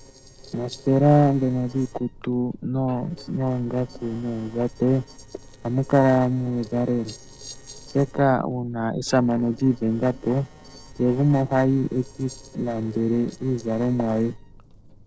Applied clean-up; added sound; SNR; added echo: neural separator model SepFormer DNS4.